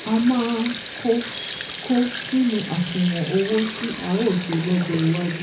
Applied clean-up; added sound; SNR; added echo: none; Sink (filling or washing); 5 dB; reverberation time 0.4 s.